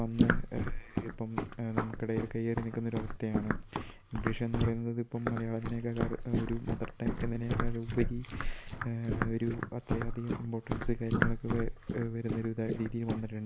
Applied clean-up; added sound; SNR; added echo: neural mask model Resemble Enhance denoiser.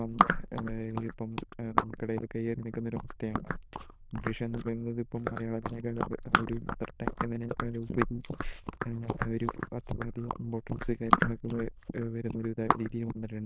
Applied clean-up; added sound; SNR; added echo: neural diffusion model UNIVERSE++.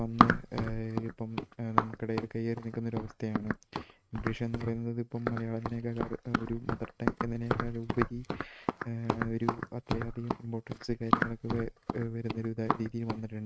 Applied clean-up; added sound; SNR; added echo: neural mask model RNNoise.